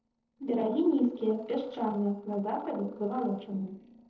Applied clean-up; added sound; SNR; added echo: neural separator model SepFormer DNS4.